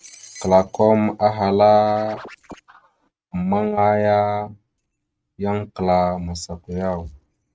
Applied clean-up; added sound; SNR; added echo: neural mask model RNNoise.